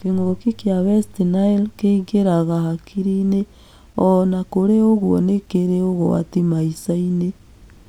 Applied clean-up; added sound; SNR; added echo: none; none; none; none.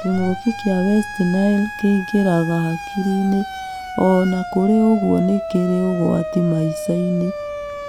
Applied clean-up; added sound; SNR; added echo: none; Siren; 10 dB; none.